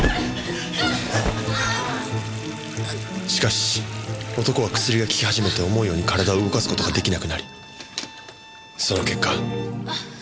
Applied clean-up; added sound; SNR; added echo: none; Bowed string instrument + Bathtub (filling or washing) / Water tap, faucet; 16 dB; none.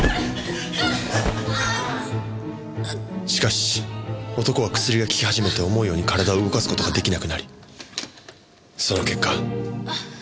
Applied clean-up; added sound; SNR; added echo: none; none; none; none.